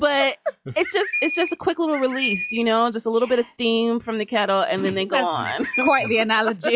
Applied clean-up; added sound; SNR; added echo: classical method log-MMSE.